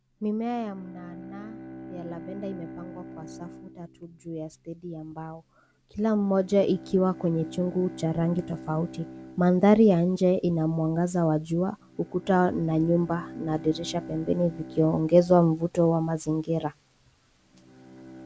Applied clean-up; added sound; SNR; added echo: none; Bowed string instrument; 18 dB; none.